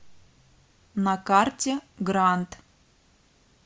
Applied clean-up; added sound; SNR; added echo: none; none; none; none.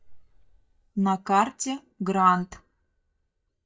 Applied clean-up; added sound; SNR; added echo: neural mask model DeepFilterNet 3.